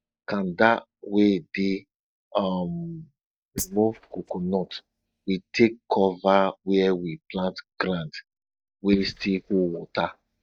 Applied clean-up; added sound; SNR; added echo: neural mask model DeepFilterNet 3.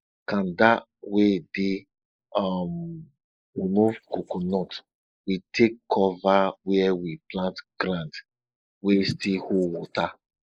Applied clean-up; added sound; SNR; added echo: neural mask model Resemble Enhance denoiser.